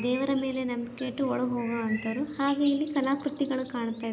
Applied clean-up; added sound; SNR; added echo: none; Bird; 19 dB; none.